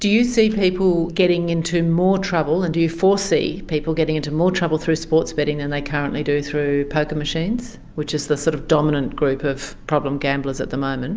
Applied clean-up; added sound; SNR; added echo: none; none; none; none.